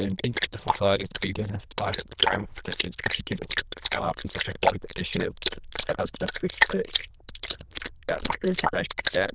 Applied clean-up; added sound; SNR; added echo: neural diffusion model UNIVERSE++.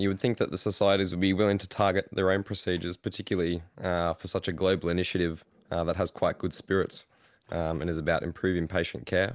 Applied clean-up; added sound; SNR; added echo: none; none; none; none.